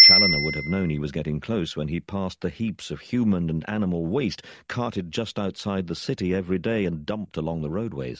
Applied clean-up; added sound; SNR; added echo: none; Bicycle bell; 0 dB; none.